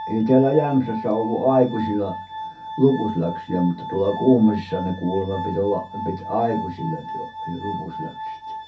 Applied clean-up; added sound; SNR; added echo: none; Glass; 10 dB; reverberation time 0.3 s.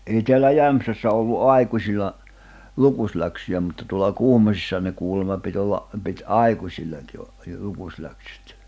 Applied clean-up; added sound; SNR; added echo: none; none; none; none.